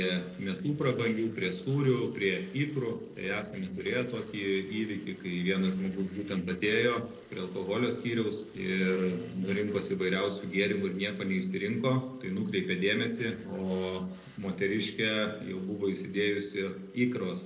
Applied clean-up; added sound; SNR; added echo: neural separator model SepFormer DNS4.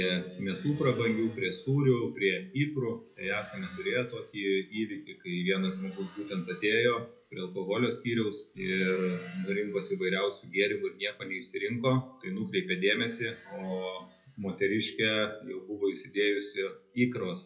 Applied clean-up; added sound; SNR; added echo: classical method WPE with log-MMSE.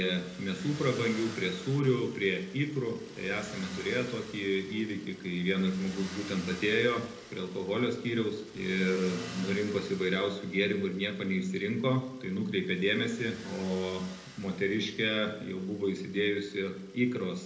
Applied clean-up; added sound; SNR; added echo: none; Motor vehicle (road); 17 dB; reverberation time 0.7 s.